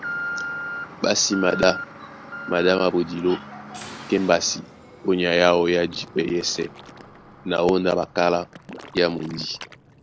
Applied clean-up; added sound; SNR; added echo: none; Alarm; 13 dB; none.